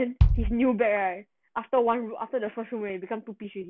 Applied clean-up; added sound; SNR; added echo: none; Bass drum; 0 dB; none.